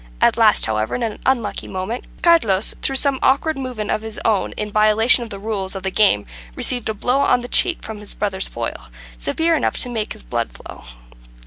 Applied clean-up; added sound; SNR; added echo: none; none; none; none.